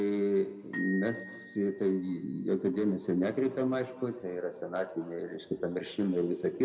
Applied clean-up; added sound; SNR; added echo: none; Glockenspiel; 16 dB; reverberation time 1.6 s.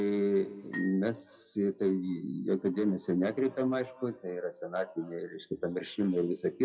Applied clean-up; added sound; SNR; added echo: classical method WPE with log-MMSE.